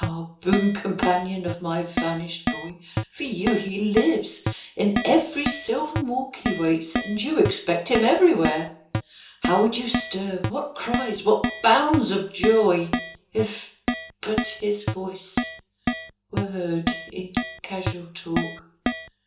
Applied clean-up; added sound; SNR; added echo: none; Keyboard (musical); 6 dB; reverberation time 0.6 s.